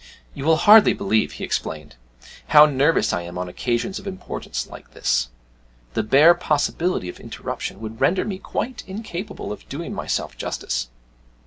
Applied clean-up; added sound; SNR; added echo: none; none; none; none.